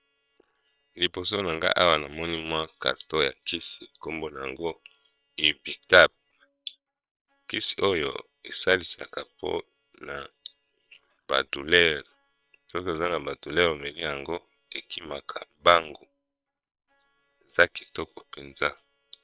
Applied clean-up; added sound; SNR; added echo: neural separator model SepFormer WHAM!.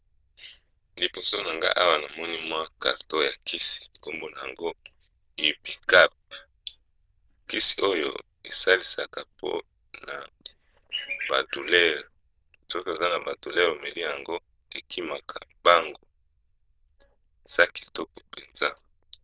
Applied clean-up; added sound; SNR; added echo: neural diffusion model UNIVERSE++.